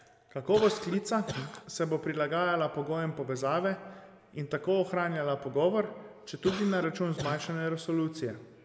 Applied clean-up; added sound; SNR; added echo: none; Cough; 9 dB; none.